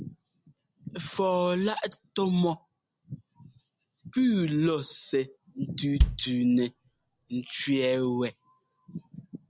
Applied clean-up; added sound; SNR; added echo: none; Bass drum; -1 dB; none.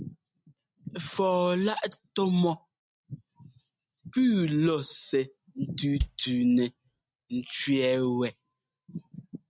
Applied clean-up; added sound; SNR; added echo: neural mask model RNNoise.